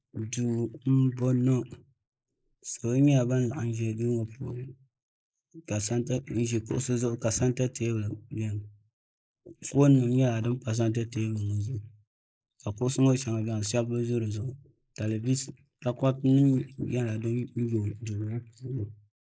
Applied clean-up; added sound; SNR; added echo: neural mask model Resemble Enhance denoiser.